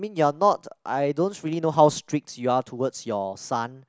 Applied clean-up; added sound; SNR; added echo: none; none; none; none.